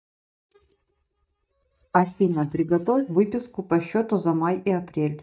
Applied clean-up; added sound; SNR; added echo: neural mask model DeepFilterNet 3.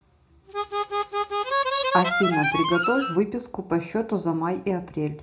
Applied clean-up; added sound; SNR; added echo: none; Harmonica; -1 dB; reverberation time 0.3 s.